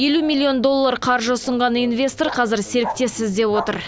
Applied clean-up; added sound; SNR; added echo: none; Bark; 16 dB; none.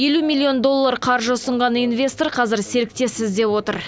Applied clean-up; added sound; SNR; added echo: none; none; none; none.